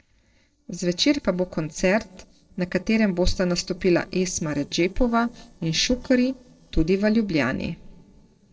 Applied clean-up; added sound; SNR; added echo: neural separator model SepFormer DNS4.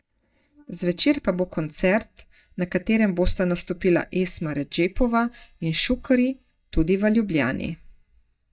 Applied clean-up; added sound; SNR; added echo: neural mask model DeepFilterNet 3.